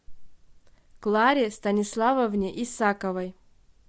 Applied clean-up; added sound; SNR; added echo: none; none; none; none.